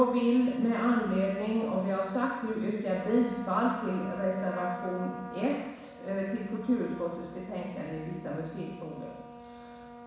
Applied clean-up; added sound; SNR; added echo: none; Trumpet; 15 dB; reverberation time 1.1 s.